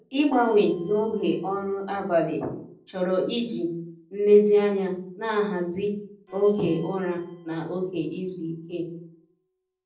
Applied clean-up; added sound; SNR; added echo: neural separator model SepFormer DNS4.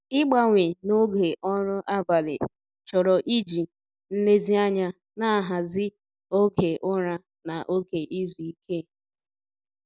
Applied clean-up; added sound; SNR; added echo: none; none; none; none.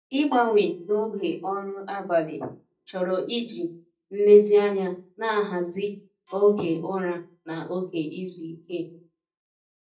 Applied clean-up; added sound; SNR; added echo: neural mask model DeepFilterNet 3.